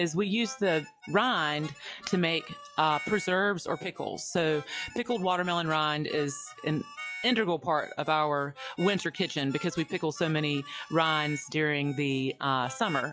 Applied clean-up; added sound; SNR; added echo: classical method log-MMSE.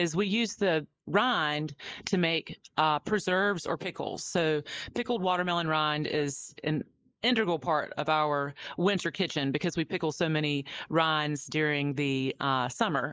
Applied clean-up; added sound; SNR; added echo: neural mask model Resemble Enhance denoiser.